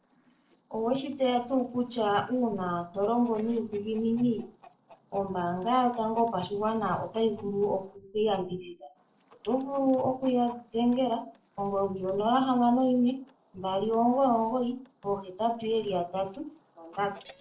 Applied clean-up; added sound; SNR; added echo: neural separator model SepFormer DNS4.